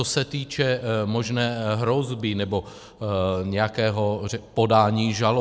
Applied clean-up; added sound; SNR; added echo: none; none; none; none.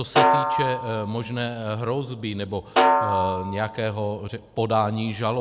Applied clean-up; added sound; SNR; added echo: none; Snare drum; -1 dB; none.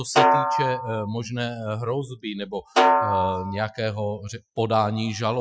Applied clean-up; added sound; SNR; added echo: classical method Wiener filter.